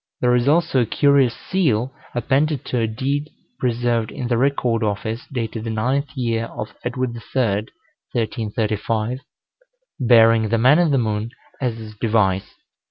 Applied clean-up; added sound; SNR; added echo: none; none; none; none.